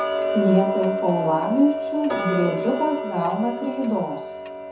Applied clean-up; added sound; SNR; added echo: none; Tick-tock; 3 dB; reverberation time 0.7 s.